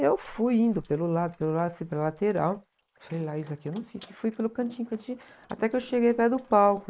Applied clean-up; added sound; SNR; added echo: neural mask model Resemble Enhance denoiser.